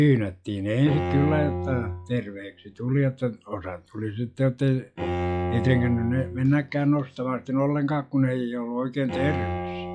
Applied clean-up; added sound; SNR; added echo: classical method log-MMSE.